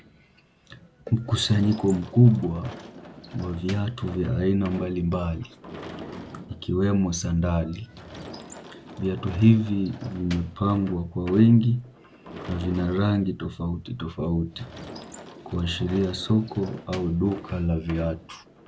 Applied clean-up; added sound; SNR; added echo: none; Sliding door / Slam; 17 dB; none.